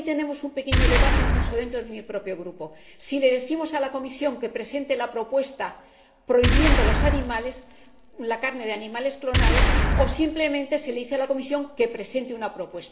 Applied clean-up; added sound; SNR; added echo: none; Boom; -3 dB; reverberation time 2.8 s.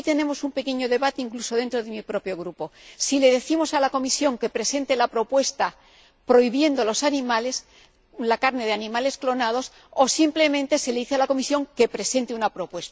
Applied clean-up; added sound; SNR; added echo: none; none; none; none.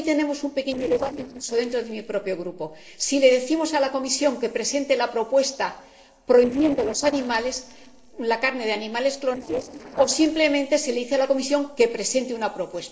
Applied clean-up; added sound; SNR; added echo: neural separator model SepFormer DNS4.